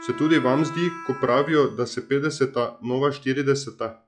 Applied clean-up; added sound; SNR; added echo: classical method log-MMSE.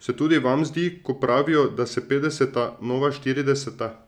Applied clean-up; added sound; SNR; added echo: none; none; none; none.